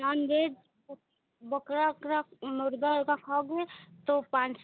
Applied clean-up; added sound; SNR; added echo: none; none; none; none.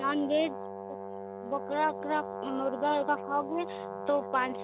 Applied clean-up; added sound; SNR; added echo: none; Brass instrument; 7 dB; none.